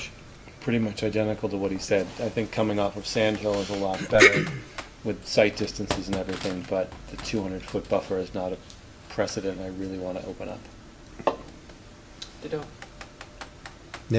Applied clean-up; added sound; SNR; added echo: none; Computer keyboard; 17 dB; none.